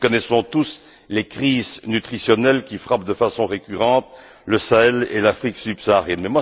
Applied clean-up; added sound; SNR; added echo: none; none; none; none.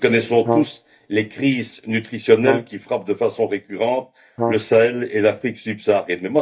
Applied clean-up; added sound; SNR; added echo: neural mask model DeepFilterNet 3.